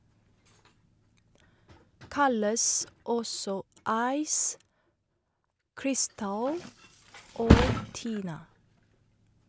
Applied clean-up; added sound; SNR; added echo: none; Thump, thud; 1 dB; none.